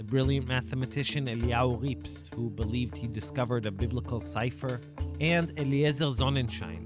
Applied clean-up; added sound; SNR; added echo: none; none; none; none.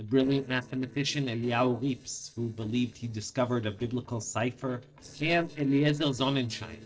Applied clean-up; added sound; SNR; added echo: neural separator model SepFormer DNS4.